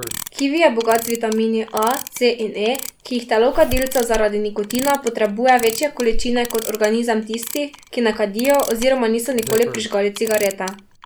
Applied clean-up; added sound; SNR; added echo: none; Clock + Zipper (clothing); 10 dB; none.